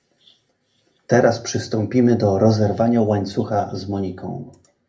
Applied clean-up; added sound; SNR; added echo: none; none; none; reverberation time 0.3 s.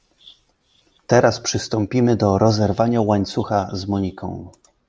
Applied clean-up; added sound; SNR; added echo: none; none; none; none.